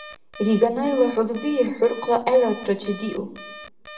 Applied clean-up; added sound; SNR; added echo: none; Alarm; 10 dB; reverberation time 0.7 s.